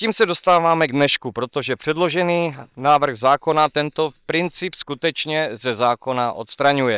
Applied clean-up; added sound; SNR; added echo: neural separator model SepFormer WHAM!.